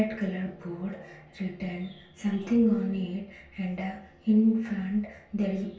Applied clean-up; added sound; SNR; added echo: none; none; none; reverberation time 0.2 s.